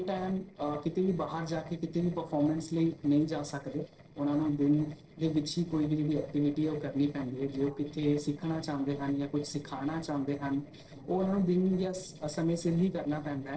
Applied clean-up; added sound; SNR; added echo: neural separator model SepFormer DNS4.